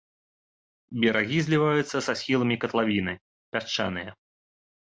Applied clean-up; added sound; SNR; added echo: none; none; none; none.